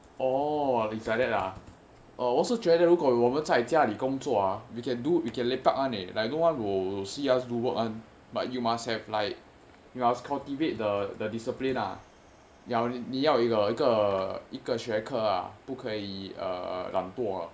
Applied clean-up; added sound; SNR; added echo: none; none; none; none.